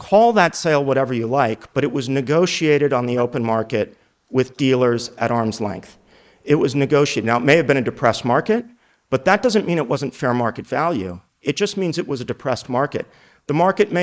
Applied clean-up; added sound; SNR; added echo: neural mask model Resemble Enhance denoiser.